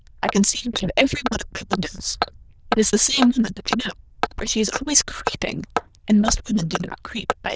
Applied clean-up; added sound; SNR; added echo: neural diffusion model UNIVERSE++.